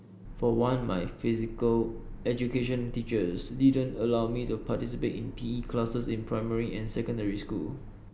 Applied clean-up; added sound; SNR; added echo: none; Car; 12 dB; none.